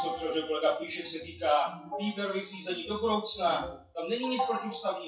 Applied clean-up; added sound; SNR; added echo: classical method WPE with log-MMSE.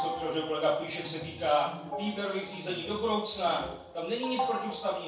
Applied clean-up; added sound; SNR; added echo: none; Organ; 8 dB; reverberation time 0.6 s.